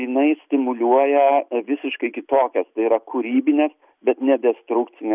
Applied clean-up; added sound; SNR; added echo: none; none; none; none.